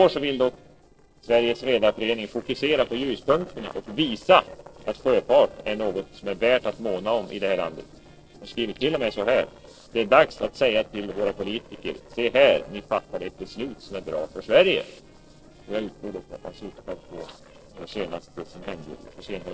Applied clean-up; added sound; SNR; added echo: neural separator model SepFormer DNS4.